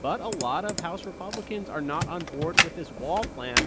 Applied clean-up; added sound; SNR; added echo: none; Computer keyboard; -1 dB; none.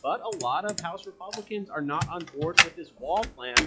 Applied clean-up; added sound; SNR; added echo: classical method log-MMSE.